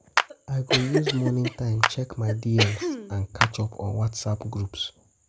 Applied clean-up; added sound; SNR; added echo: none; Cough + Clapping; 2 dB; none.